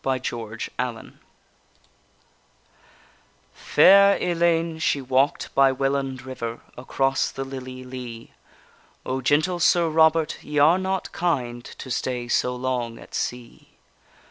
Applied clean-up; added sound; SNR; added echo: none; none; none; none.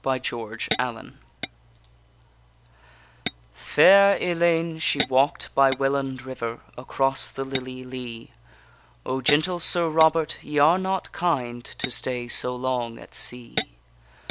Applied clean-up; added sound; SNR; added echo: none; Tap / Glass; 9 dB; none.